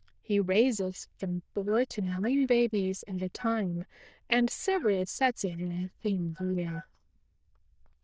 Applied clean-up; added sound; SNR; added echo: neural diffusion model UNIVERSE++.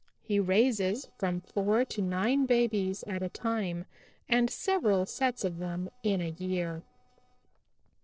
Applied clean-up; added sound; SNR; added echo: neural separator model SepFormer DNS4.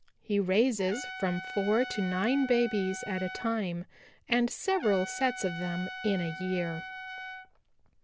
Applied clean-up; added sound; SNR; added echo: none; Trumpet; 11 dB; none.